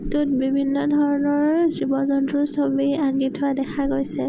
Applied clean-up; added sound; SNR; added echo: none; Liquid; 19 dB; none.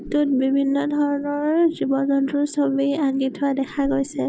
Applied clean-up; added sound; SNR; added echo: neural mask model DeepFilterNet 3.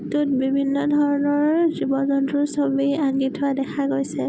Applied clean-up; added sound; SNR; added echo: none; none; none; none.